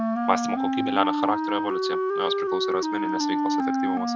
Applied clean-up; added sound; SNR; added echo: none; Wind instrument, woodwind instrument; -4 dB; none.